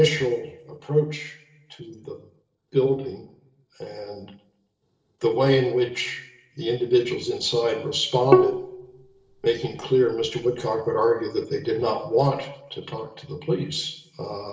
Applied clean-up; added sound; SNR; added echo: neural separator model SepFormer DNS4.